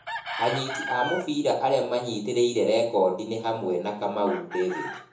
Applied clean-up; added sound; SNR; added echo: none; Chicken, rooster; 12 dB; reverberation time 1.0 s.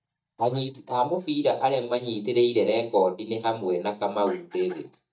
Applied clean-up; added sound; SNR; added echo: neural mask model DeepFilterNet 3.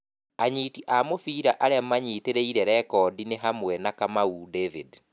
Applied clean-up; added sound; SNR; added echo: none; none; none; none.